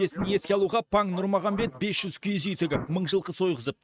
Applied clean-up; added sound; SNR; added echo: neural mask model RNNoise.